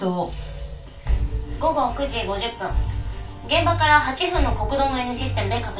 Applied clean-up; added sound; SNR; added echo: none; none; none; reverberation time 0.3 s.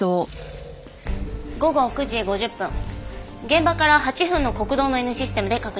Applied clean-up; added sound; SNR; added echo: none; none; none; none.